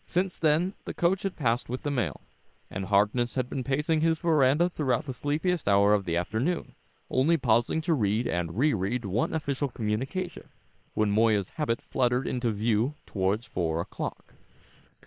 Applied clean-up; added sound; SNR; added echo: neural separator model SepFormer WHAM!.